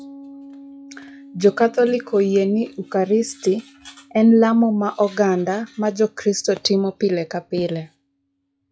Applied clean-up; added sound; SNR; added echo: classical method log-MMSE.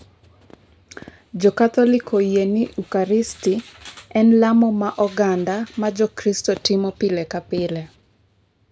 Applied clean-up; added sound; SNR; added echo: none; none; none; none.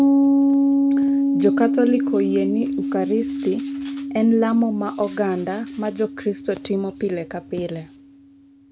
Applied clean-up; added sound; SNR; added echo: none; Piano; -1 dB; none.